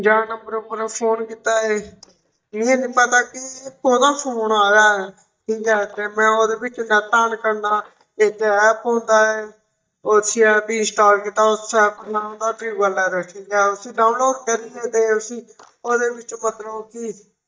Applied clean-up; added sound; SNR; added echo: neural mask model DeepFilterNet 3.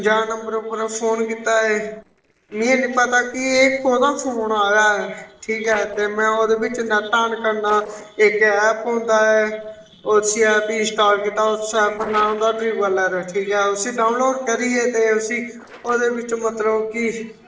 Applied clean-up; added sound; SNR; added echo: neural separator model SepFormer DNS4.